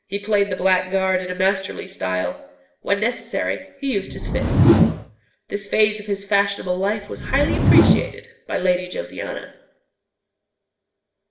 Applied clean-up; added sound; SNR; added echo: none; Whoosh, swoosh, swish; -3 dB; reverberation time 0.7 s.